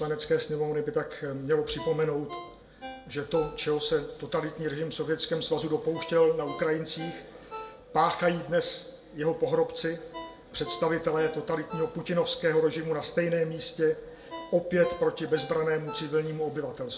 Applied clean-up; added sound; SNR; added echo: none; Ringtone; 18 dB; reverberation time 0.5 s.